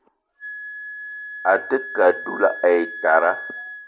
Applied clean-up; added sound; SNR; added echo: none; Wind instrument, woodwind instrument; 12 dB; none.